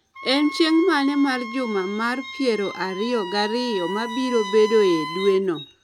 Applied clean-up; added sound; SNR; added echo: none; Wind instrument, woodwind instrument; 12 dB; none.